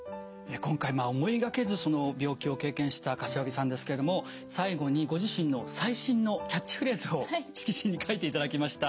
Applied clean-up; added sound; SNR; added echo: none; none; none; none.